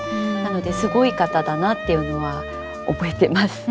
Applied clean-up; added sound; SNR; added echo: none; Wind instrument, woodwind instrument; 9 dB; none.